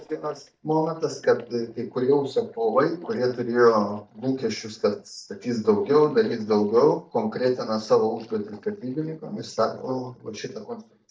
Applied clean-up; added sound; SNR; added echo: neural mask model DeepFilterNet 3.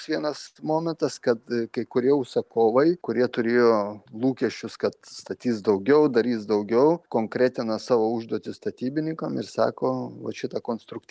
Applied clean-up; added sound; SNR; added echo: none; none; none; none.